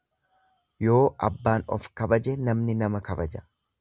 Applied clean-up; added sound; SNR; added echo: none; none; none; none.